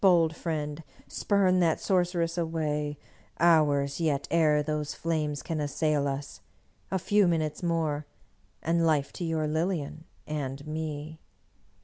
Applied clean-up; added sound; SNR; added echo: none; none; none; none.